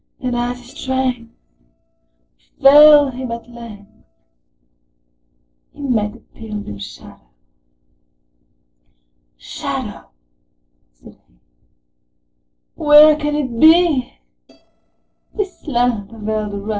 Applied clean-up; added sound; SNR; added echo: neural separator model SepFormer DNS4.